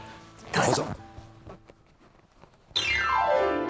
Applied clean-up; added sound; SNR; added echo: none; Zipper (clothing); 16 dB; none.